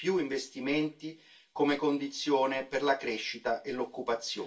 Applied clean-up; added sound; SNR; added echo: none; none; none; reverberation time 0.2 s.